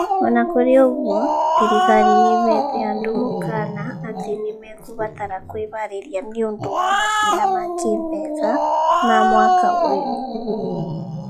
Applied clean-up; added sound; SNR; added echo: classical method log-MMSE.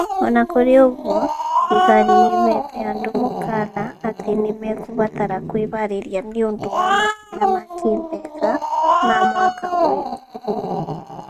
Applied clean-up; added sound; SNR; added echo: neural mask model RNNoise.